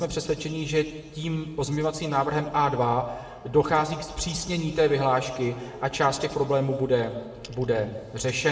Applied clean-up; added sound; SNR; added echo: none; none; none; reverberation time 1.3 s.